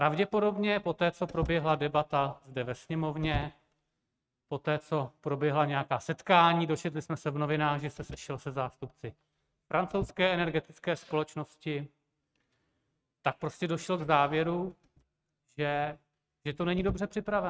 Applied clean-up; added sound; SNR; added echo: neural mask model RNNoise.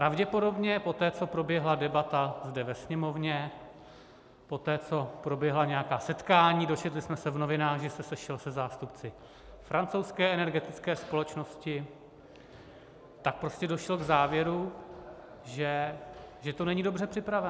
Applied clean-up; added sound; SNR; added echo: none; none; none; none.